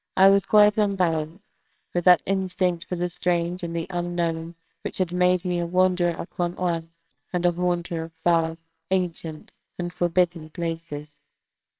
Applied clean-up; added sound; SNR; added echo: neural separator model SepFormer WHAMR!.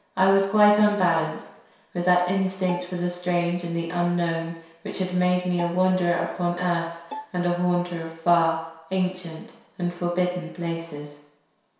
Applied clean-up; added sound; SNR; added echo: none; Bowed string instrument; 17 dB; reverberation time 0.7 s.